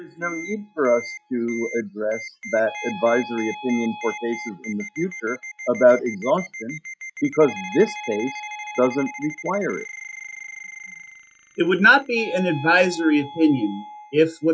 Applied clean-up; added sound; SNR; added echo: classical method log-MMSE.